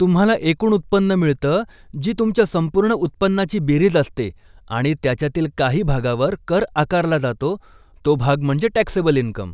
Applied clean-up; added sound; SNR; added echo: none; none; none; none.